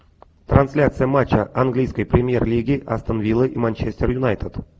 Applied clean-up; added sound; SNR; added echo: none; none; none; none.